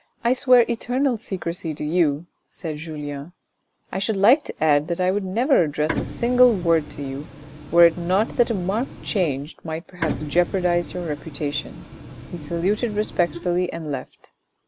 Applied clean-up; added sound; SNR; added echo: none; Printer; 11 dB; none.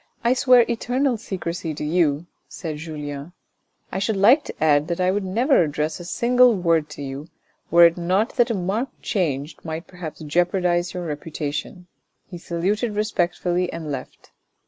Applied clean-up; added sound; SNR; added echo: none; none; none; none.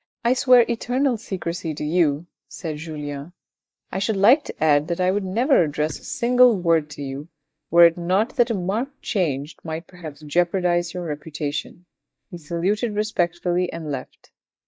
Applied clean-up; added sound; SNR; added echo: neural mask model DeepFilterNet 3.